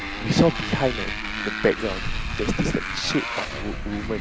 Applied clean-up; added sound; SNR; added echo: none; Motorcycle; 3 dB; none.